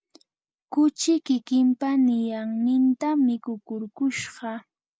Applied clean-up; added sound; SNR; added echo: none; none; none; none.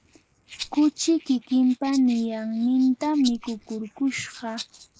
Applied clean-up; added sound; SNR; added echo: neural mask model Resemble Enhance denoiser.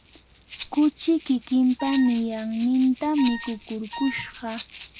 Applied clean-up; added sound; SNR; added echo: none; Wind instrument, woodwind instrument + Rattle (instrument); 14 dB; none.